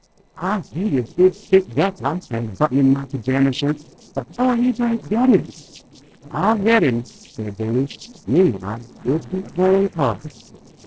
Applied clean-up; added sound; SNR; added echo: neural separator model SepFormer DNS4.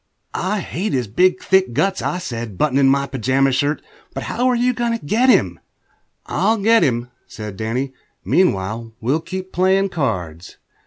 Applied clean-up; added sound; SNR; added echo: none; none; none; none.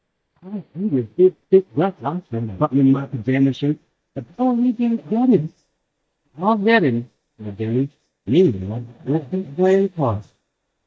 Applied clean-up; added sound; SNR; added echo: neural mask model DeepFilterNet 3.